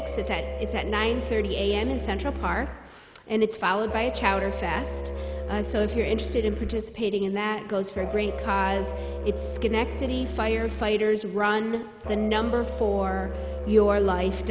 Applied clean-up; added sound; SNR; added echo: none; Musical instrument; 6 dB; none.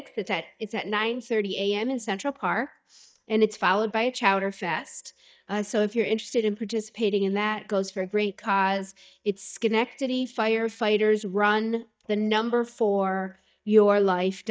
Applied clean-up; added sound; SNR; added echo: neural mask model DeepFilterNet 3.